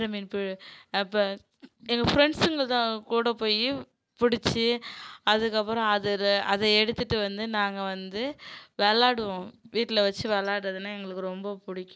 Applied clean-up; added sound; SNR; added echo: none; none; none; none.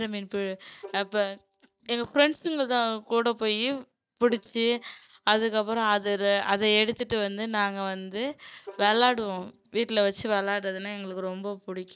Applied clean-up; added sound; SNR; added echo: neural mask model DeepFilterNet 3.